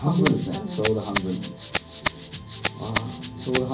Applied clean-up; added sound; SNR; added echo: none; Rattle (instrument); -1 dB; reverberation time 0.5 s.